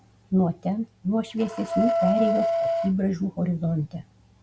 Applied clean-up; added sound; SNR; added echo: none; Wind instrument, woodwind instrument; 0 dB; none.